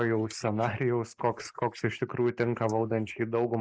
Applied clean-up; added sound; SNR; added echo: neural mask model Resemble Enhance denoiser.